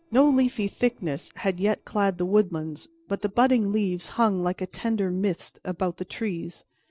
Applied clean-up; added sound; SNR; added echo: neural separator model SepFormer DNS4.